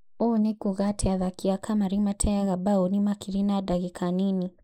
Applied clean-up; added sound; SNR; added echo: neural mask model Resemble Enhance denoiser.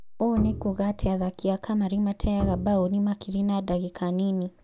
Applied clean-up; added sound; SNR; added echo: none; Bowed string instrument; 10 dB; none.